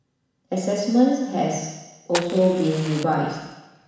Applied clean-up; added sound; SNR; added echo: none; Fire; 11 dB; reverberation time 1.1 s.